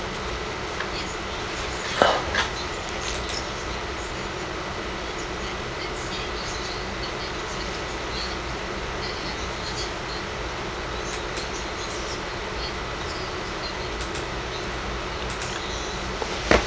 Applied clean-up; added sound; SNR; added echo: none; none; none; none.